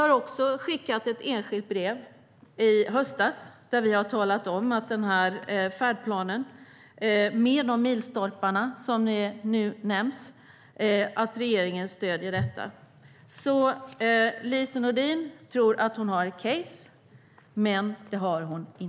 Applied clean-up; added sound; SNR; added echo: none; none; none; none.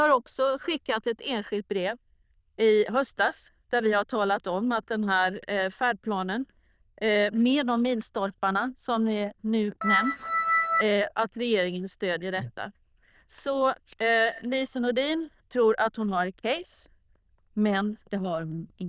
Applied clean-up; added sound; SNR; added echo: neural diffusion model UNIVERSE++.